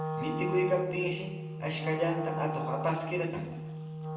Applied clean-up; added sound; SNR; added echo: none; Wind instrument, woodwind instrument; 3 dB; reverberation time 1.0 s.